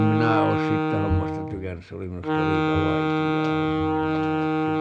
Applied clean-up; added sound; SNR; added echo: none; Wind instrument, woodwind instrument; -5 dB; none.